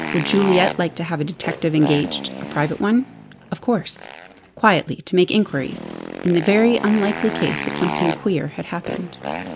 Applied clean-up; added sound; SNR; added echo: none; Motorcycle; 9 dB; none.